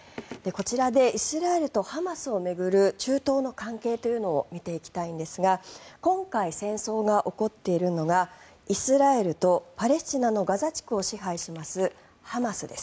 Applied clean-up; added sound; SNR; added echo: none; none; none; none.